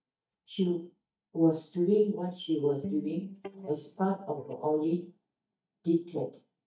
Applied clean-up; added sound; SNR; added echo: neural mask model DeepFilterNet 3.